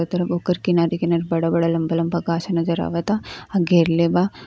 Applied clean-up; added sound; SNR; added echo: none; none; none; none.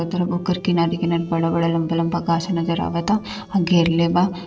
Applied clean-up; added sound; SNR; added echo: neural separator model SepFormer DNS4.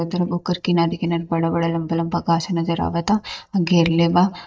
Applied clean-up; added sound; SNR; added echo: neural mask model DeepFilterNet 3.